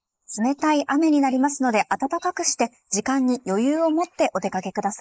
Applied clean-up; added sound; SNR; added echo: neural mask model Resemble Enhance denoiser.